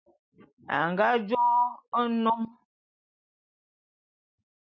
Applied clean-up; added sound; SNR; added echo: none; none; none; none.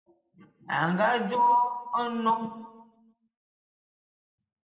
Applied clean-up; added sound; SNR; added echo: none; none; none; reverberation time 1.0 s.